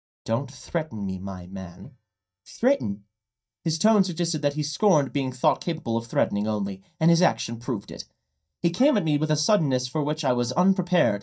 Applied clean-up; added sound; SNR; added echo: neural mask model DeepFilterNet 3.